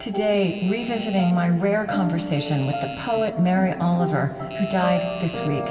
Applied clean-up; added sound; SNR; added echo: none; Doorbell; 19 dB; reverberation time 2.4 s.